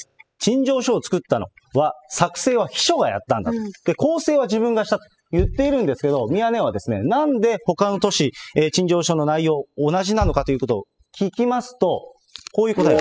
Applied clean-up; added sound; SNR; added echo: classical method spectral subtraction.